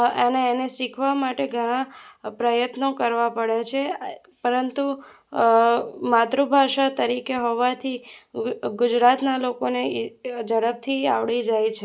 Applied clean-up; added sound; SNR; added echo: none; none; none; none.